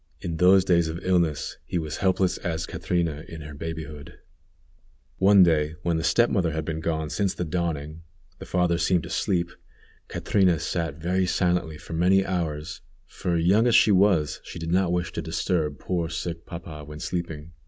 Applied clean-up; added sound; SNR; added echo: none; none; none; none.